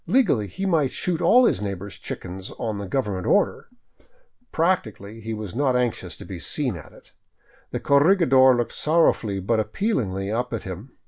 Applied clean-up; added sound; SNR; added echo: none; none; none; none.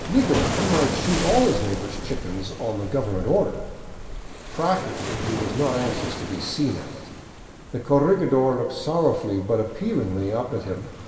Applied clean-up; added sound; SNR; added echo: none; Waves, surf; 7 dB; reverberation time 2.2 s.